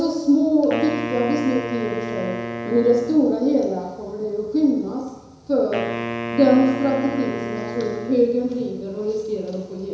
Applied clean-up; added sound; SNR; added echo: none; Wind instrument, woodwind instrument; 9 dB; reverberation time 1.0 s.